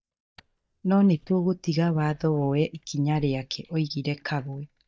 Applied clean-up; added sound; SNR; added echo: neural mask model DeepFilterNet 3.